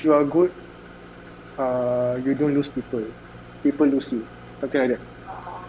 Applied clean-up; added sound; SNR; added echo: none; Idling; 18 dB; none.